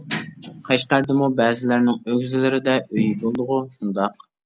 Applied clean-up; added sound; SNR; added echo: none; none; none; none.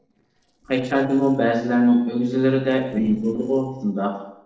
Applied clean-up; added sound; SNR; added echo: neural separator model SepFormer DNS4.